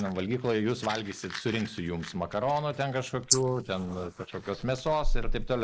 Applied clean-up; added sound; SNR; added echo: neural mask model Resemble Enhance denoiser.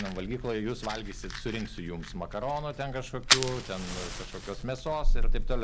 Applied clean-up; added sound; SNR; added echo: none; Fire; -5 dB; none.